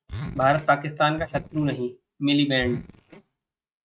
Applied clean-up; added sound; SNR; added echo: neural mask model RNNoise.